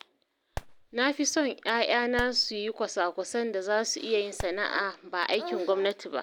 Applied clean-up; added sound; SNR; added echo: none; Fireworks; 15 dB; none.